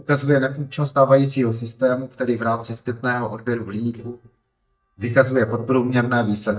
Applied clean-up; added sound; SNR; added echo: neural mask model DeepFilterNet 3.